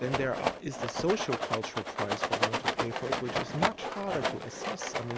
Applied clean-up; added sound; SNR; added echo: none; Rattle; -2 dB; none.